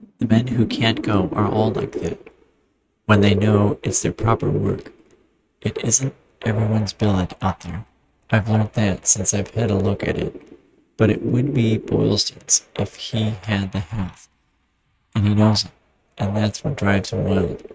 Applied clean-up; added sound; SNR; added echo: neural mask model RNNoise.